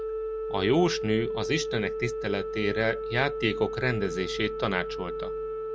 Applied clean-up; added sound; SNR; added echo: none; Organ; 4 dB; none.